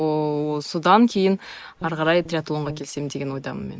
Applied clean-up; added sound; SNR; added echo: neural mask model Resemble Enhance denoiser.